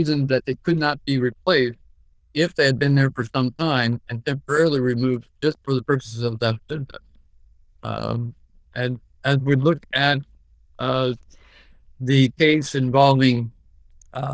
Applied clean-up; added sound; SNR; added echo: neural diffusion model UNIVERSE++.